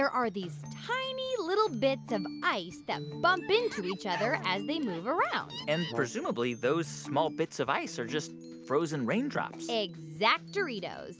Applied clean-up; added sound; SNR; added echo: none; Brass instrument; 15 dB; none.